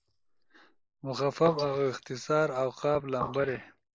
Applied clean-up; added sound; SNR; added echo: neural mask model Resemble Enhance denoiser.